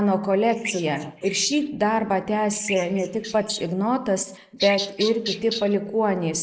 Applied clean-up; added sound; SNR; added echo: neural mask model Resemble Enhance denoiser.